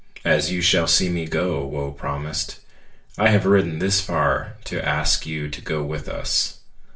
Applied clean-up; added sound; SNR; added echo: none; none; none; reverberation time 0.3 s.